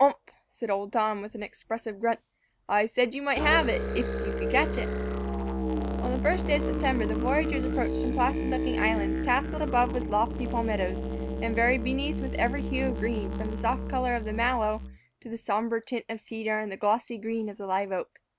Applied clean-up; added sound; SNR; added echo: none; Musical instrument; 3 dB; none.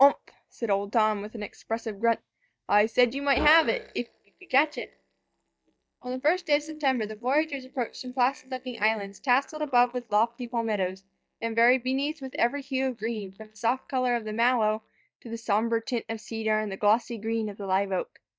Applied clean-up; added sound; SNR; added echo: neural mask model DeepFilterNet 3.